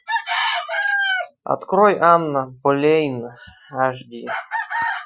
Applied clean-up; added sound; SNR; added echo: classical method Wiener filter.